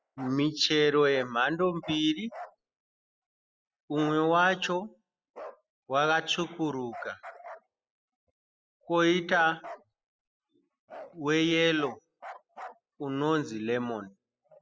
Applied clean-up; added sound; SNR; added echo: classical method spectral subtraction.